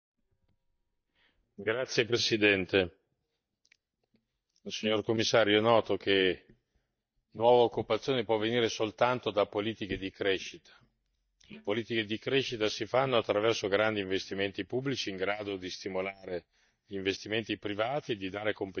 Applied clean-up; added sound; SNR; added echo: neural mask model DeepFilterNet 3.